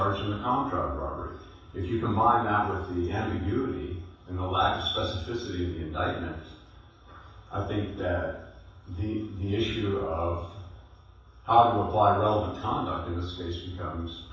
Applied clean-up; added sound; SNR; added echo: none; none; none; reverberation time 0.7 s.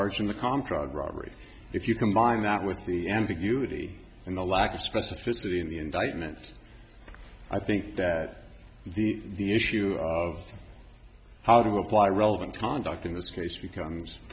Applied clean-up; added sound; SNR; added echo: none; none; none; none.